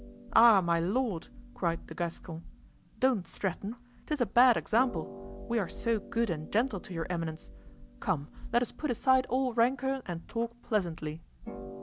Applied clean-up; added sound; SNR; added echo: none; Harp; 15 dB; none.